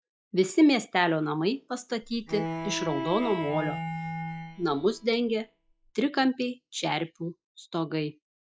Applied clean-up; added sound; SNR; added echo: classical method log-MMSE.